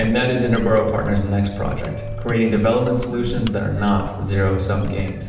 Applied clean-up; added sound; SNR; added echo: none; Mechanisms; 12 dB; reverberation time 0.8 s.